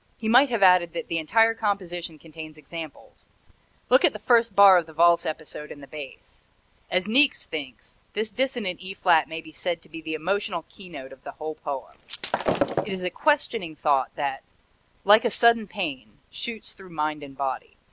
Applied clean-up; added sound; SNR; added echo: none; Shatter; 2 dB; none.